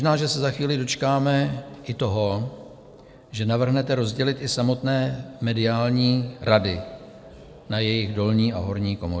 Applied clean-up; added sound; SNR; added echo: none; none; none; none.